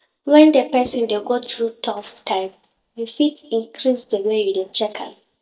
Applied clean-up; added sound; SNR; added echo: neural mask model DeepFilterNet 3.